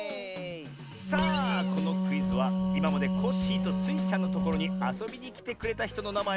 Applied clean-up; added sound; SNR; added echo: none; Wind instrument, woodwind instrument; -4 dB; none.